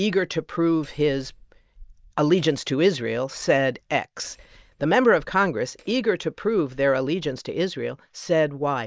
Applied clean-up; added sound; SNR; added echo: neural mask model DeepFilterNet 3.